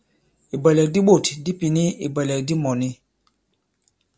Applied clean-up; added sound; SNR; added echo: none; none; none; none.